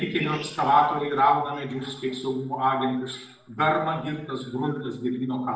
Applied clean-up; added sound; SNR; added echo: neural separator model SepFormer DNS4.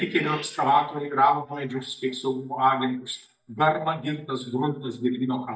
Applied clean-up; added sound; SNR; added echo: neural mask model DeepFilterNet 3.